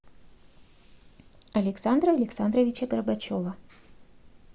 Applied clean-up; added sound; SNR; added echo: none; none; none; none.